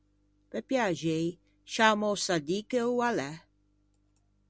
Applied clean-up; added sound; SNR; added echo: none; none; none; none.